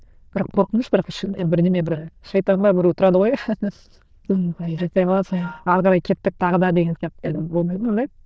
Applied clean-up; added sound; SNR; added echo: neural diffusion model UNIVERSE++.